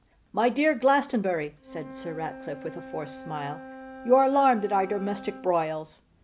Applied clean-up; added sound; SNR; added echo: none; Wind instrument, woodwind instrument; 17 dB; none.